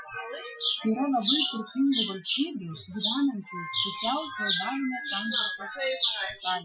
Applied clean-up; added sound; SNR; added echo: classical method Wiener filter.